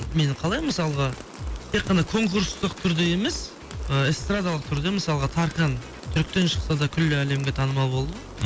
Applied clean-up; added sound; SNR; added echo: none; Rain; 18 dB; none.